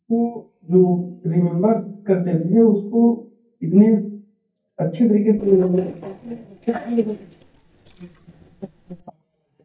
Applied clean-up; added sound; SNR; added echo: neural mask model DeepFilterNet 3.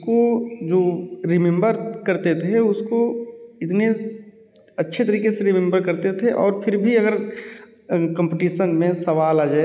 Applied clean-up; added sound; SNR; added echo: none; none; none; none.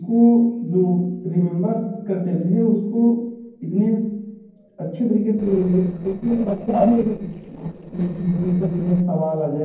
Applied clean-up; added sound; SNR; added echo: neural separator model SepFormer DNS4.